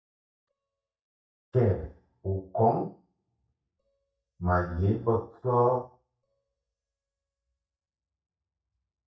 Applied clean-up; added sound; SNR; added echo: neural mask model DeepFilterNet 3.